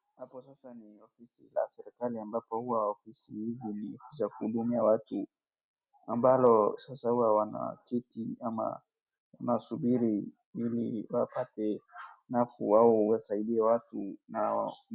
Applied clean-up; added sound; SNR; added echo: none; none; none; none.